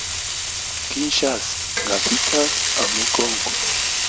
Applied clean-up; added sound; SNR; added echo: none; Frying (food); -4 dB; none.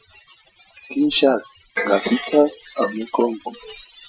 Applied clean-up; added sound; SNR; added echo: classical method Wiener filter.